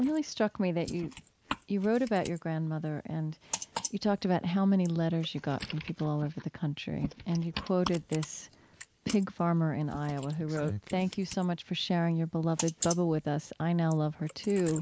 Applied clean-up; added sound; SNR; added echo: neural mask model Resemble Enhance denoiser.